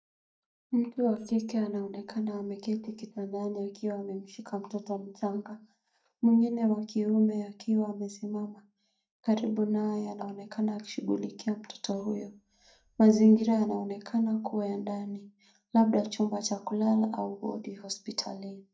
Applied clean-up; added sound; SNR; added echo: neural mask model DeepFilterNet 3.